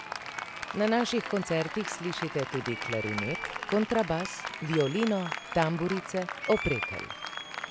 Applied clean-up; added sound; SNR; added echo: none; Applause; 7 dB; none.